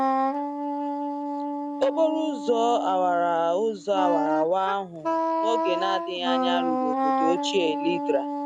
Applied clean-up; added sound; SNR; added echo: none; Wind instrument, woodwind instrument; 1 dB; none.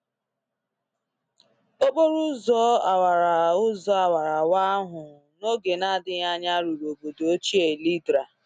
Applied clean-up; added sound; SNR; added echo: none; none; none; none.